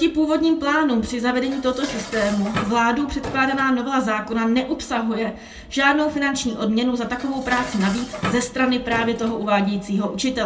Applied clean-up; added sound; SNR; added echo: none; Dishes, pots, and pans; 14 dB; reverberation time 0.2 s.